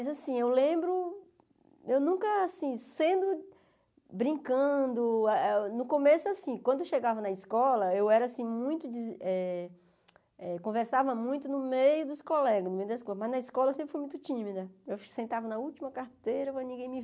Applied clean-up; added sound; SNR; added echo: none; none; none; none.